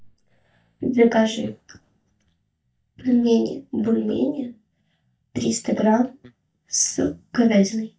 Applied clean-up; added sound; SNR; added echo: neural mask model DeepFilterNet 3.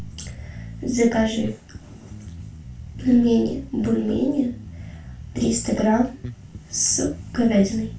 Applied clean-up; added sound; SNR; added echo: none; Bass guitar; 14 dB; reverberation time 0.2 s.